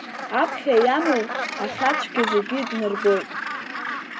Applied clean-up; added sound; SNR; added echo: none; Gull, seagull; 5 dB; none.